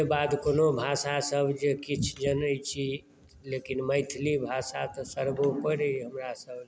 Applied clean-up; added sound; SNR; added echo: none; none; none; none.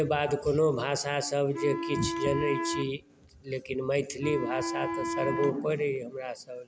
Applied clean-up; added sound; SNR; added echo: none; Wind instrument, woodwind instrument; 5 dB; none.